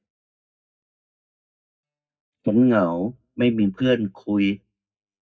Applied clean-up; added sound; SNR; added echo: neural mask model DeepFilterNet 3.